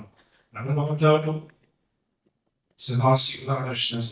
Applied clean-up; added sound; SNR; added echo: neural mask model DeepFilterNet 3.